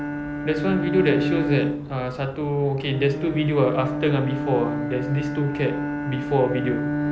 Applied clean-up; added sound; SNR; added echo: none; Bowed string instrument; 3 dB; none.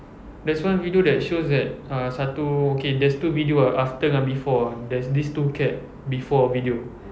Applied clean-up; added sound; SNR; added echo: none; none; none; none.